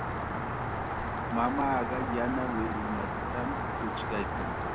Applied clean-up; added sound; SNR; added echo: none; Rain; -2 dB; none.